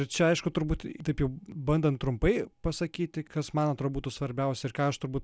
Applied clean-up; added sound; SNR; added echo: none; none; none; none.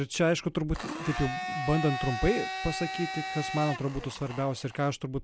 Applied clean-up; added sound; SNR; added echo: none; Domestic sounds, home sounds; 7 dB; none.